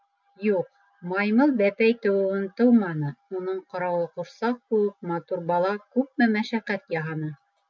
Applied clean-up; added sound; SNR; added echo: none; none; none; none.